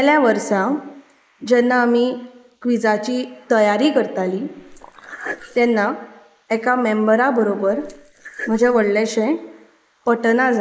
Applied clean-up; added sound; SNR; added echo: neural mask model Resemble Enhance denoiser.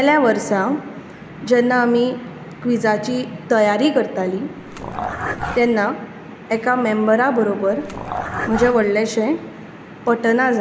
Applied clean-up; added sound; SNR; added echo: none; Dog; 8 dB; none.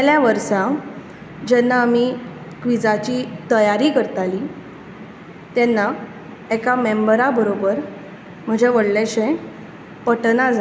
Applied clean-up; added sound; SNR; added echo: none; none; none; none.